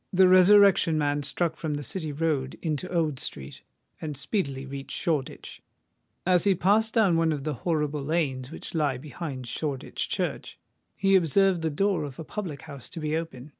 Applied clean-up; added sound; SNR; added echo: none; none; none; none.